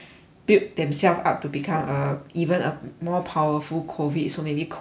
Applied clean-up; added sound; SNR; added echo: none; none; none; none.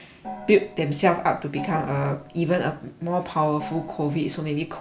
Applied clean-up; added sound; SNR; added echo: none; Gong; 16 dB; none.